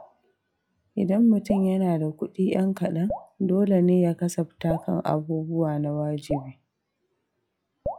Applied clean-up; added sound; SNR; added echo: classical method log-MMSE.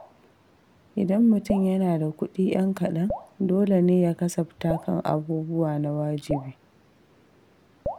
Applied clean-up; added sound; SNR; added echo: none; Drip; 15 dB; none.